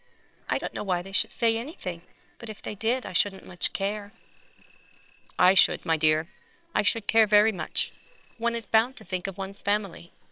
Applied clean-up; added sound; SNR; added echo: neural separator model SepFormer WHAMR!.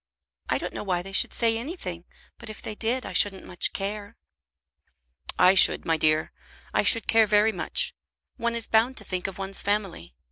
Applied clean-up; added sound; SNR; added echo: none; none; none; none.